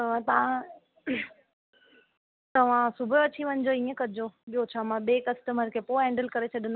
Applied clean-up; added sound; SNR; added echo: none; none; none; none.